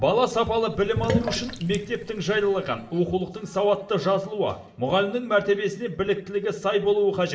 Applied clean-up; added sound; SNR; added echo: none; Sink (filling or washing); 6 dB; reverberation time 0.6 s.